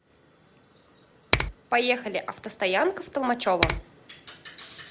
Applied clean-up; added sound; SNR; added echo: none; Finger snapping; 2 dB; none.